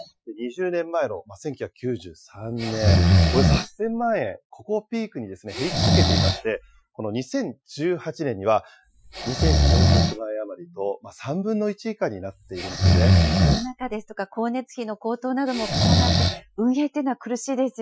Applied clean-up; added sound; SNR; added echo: classical method Wiener filter.